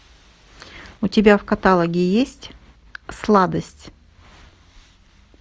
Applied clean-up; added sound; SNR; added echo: none; none; none; none.